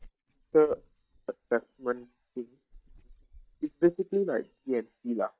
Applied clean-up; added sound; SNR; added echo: neural mask model DeepFilterNet 3.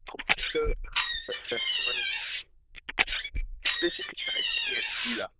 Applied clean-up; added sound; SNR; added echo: neural diffusion model UNIVERSE++.